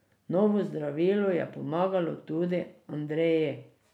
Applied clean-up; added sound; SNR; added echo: none; none; none; none.